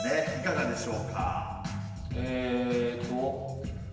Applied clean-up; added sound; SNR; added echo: none; Keyboard (musical); 14 dB; reverberation time 1.4 s.